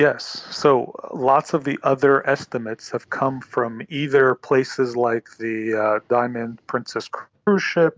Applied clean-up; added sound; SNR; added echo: none; none; none; none.